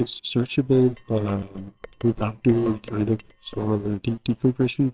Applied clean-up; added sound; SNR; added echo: neural separator model SepFormer WHAMR!.